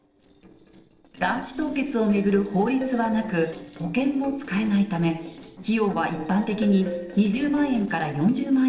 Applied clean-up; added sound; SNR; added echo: neural separator model SepFormer DNS4.